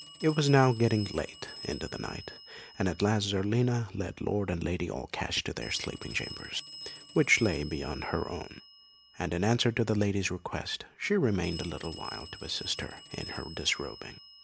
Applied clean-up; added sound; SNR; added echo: none; Telephone; 17 dB; none.